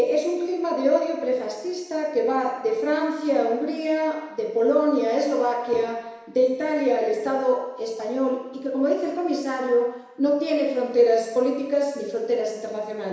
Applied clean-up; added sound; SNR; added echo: none; none; none; reverberation time 1.0 s.